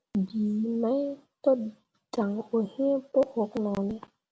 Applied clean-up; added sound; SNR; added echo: none; none; none; none.